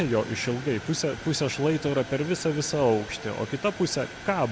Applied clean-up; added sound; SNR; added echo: none; none; none; none.